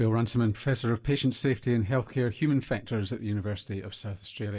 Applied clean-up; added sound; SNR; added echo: neural mask model DeepFilterNet 3.